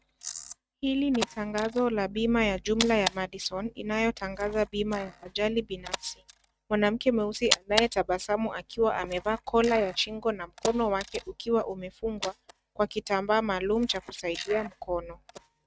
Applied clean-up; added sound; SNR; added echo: neural mask model RNNoise.